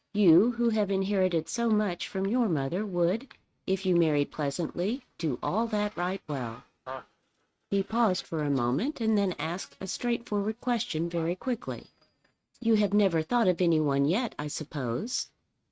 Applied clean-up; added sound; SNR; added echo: neural mask model RNNoise.